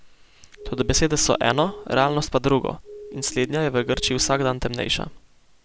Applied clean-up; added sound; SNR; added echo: none; Siren; 15 dB; none.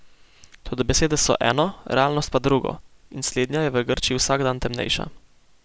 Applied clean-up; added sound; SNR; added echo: none; none; none; none.